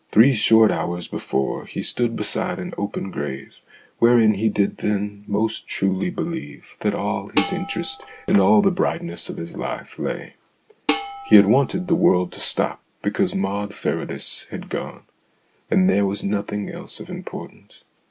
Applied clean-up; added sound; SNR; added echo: none; Dishes, pots, and pans; 9 dB; none.